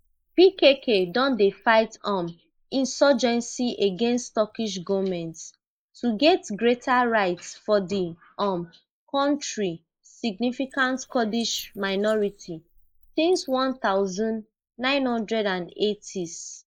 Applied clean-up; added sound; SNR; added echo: neural mask model Resemble Enhance denoiser.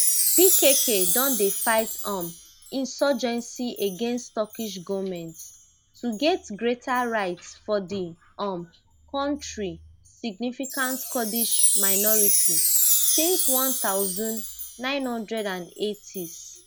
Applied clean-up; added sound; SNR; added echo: none; Chime; -2 dB; none.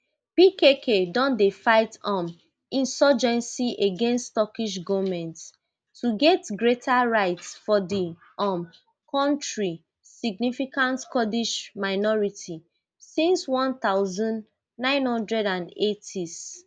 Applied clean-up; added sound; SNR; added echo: none; none; none; none.